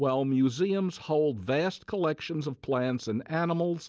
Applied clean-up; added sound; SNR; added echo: none; none; none; none.